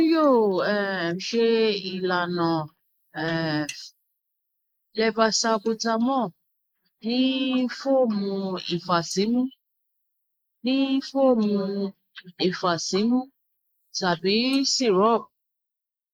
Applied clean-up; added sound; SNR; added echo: neural mask model Resemble Enhance denoiser.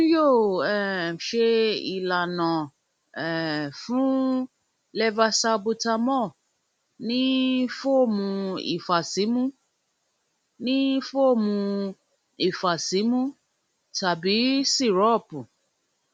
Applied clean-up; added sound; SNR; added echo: none; none; none; none.